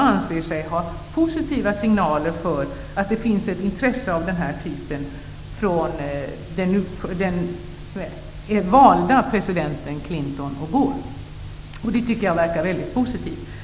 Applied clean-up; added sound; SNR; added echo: none; none; none; none.